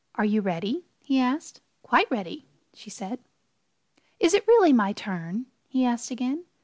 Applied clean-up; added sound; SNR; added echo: none; none; none; none.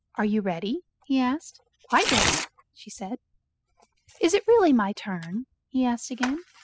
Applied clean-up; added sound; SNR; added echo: classical method spectral subtraction.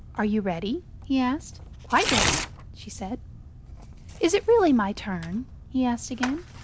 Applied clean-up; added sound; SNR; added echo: none; Tearing; 7 dB; none.